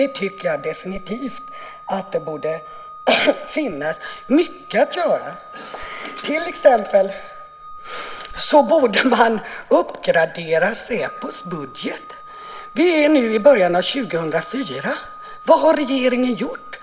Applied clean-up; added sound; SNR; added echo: none; Organ; 19 dB; none.